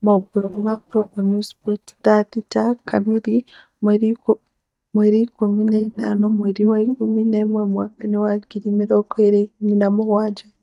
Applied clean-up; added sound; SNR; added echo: neural mask model DeepFilterNet 3.